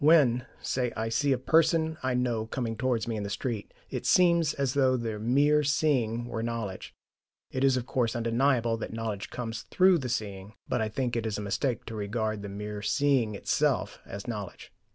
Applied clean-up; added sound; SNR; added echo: none; none; none; none.